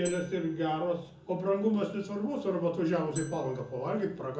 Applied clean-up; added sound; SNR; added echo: none; Marimba, xylophone; 17 dB; reverberation time 0.6 s.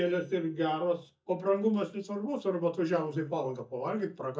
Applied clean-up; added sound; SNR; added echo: neural mask model DeepFilterNet 3.